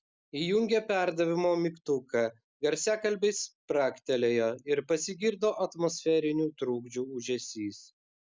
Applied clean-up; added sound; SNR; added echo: none; none; none; none.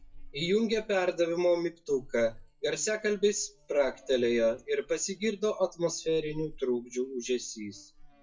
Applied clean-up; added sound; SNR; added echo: classical method WPE with log-MMSE.